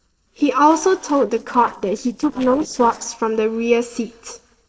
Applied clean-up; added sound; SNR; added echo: neural separator model SepFormer DNS4.